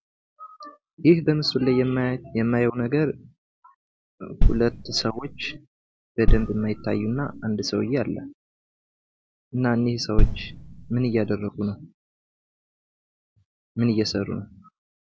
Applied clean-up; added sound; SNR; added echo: none; Bass drum; -4 dB; none.